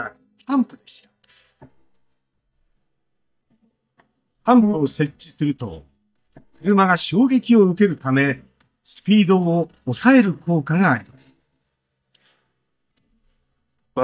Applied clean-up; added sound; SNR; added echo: neural mask model DeepFilterNet 3.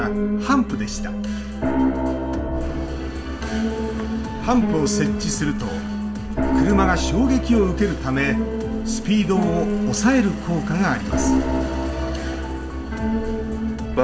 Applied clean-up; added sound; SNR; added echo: none; Piano; 1 dB; reverberation time 0.4 s.